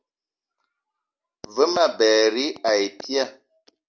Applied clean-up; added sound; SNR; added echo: none; none; none; none.